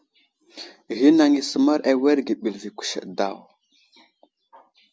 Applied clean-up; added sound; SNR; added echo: none; none; none; none.